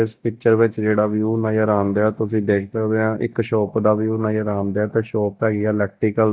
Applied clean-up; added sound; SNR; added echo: neural mask model DeepFilterNet 3.